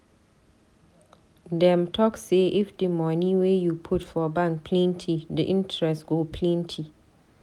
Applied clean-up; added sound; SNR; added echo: none; none; none; none.